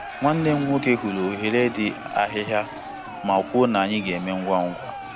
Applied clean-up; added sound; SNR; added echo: none; Toilet flush + Crowd; 12 dB; none.